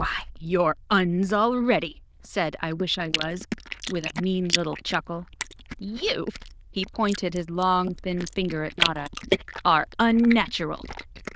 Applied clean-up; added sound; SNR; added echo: neural diffusion model UNIVERSE++.